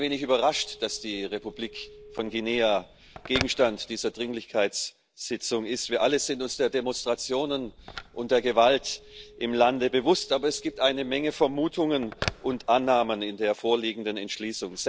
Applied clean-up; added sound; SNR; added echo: none; Telephone; 17 dB; none.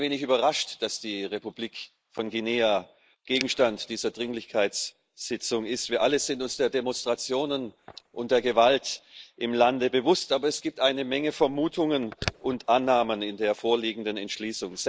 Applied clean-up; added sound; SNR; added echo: neural mask model Resemble Enhance denoiser.